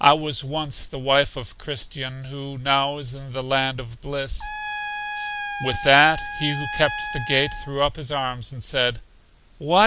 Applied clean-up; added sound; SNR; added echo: none; Trumpet; 8 dB; none.